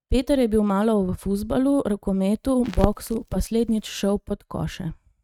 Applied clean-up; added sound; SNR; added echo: neural mask model RNNoise.